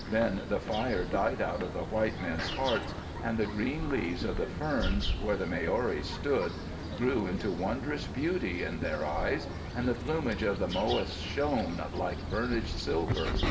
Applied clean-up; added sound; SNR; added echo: none; Bird vocalization, bird call, bird song; 4 dB; reverberation time 2.0 s.